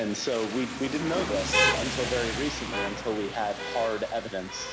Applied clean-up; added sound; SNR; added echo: none; Rain; 1 dB; none.